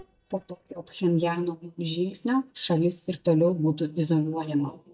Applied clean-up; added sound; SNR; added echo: neural mask model DeepFilterNet 3.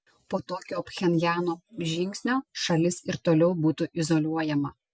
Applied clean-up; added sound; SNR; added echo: none; none; none; none.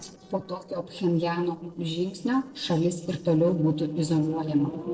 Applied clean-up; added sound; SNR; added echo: neural separator model SepFormer DNS4.